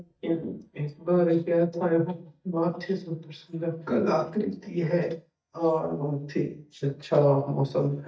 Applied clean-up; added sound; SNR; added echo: neural mask model DeepFilterNet 3.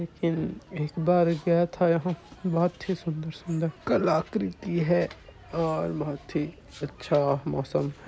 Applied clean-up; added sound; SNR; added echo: none; none; none; none.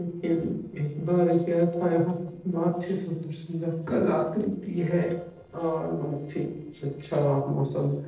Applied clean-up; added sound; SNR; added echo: neural separator model SepFormer DNS4.